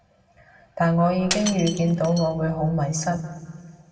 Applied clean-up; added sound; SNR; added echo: none; Shatter; 11 dB; reverberation time 1.5 s.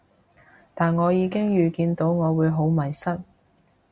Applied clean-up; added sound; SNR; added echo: none; none; none; none.